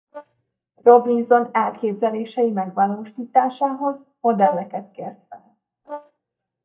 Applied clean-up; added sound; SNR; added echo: neural mask model DeepFilterNet 3.